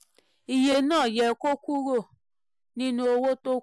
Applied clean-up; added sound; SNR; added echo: none; none; none; none.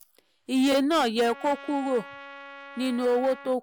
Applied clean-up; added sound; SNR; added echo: none; Trumpet; 19 dB; none.